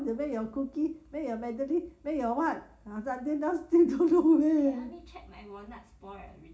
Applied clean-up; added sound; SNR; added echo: none; none; none; reverberation time 0.4 s.